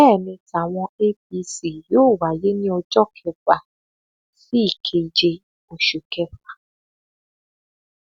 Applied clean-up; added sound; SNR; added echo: none; none; none; none.